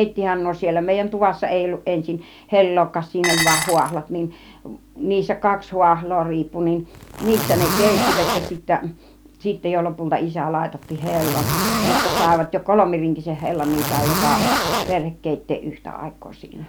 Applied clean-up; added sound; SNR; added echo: none; Zipper (clothing) + Dishes, pots, and pans; 0 dB; none.